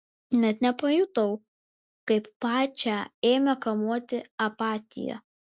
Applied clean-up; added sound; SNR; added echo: none; none; none; none.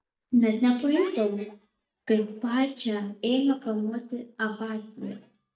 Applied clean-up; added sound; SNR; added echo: neural mask model DeepFilterNet 3.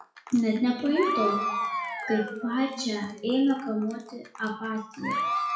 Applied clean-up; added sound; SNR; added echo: classical method WPE with log-MMSE.